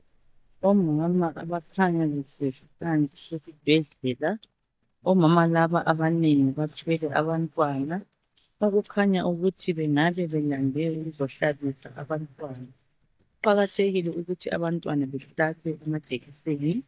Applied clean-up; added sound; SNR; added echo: neural mask model DeepFilterNet 3.